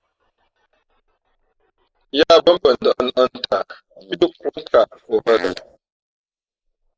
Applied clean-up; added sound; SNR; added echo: neural mask model Resemble Enhance denoiser.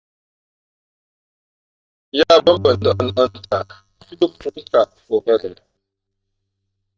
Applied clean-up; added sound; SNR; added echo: neural mask model DeepFilterNet 3.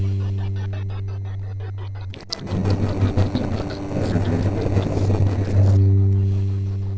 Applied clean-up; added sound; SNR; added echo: neural separator model SepFormer DNS4.